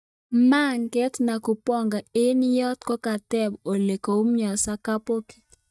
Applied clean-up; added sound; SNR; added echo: neural mask model DeepFilterNet 3.